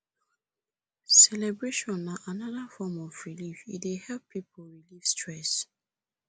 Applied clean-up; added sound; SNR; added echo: none; none; none; none.